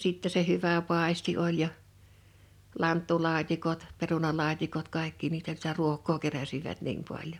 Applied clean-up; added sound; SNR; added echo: none; none; none; none.